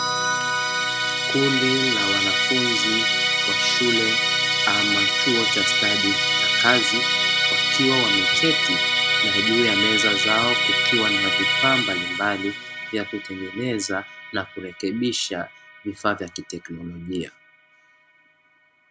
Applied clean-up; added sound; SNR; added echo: none; Musical instrument; -5 dB; none.